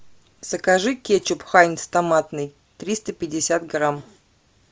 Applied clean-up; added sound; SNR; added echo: none; none; none; none.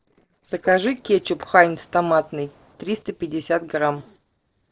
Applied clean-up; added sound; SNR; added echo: neural separator model SepFormer DNS4.